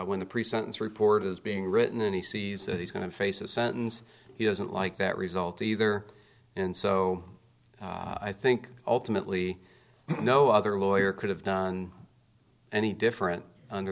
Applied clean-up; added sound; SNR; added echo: none; none; none; none.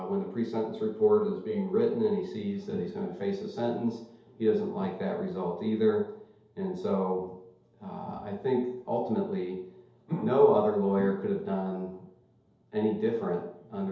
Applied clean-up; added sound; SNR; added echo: none; none; none; reverberation time 0.8 s.